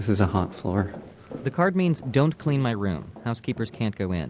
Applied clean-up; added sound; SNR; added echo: none; none; none; none.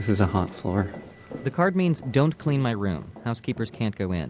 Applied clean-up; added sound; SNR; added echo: none; Squeak / Bell; 18 dB; none.